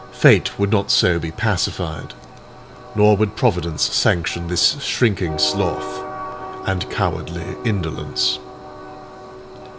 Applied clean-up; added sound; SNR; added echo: none; Train; 13 dB; none.